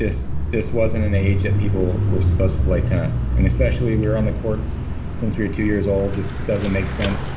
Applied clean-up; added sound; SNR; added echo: none; Mechanisms / Bicycle; -2 dB; reverberation time 2.8 s.